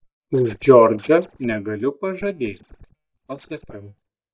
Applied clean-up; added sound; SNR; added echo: neural mask model DeepFilterNet 3.